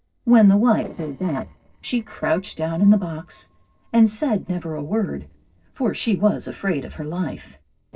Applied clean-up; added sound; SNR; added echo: neural separator model SepFormer DNS4.